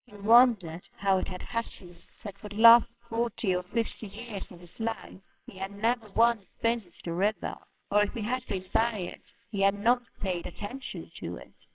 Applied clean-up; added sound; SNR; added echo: neural separator model SepFormer WHAMR!.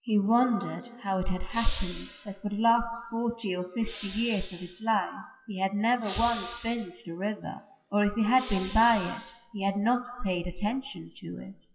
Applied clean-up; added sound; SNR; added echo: classical method WPE with log-MMSE.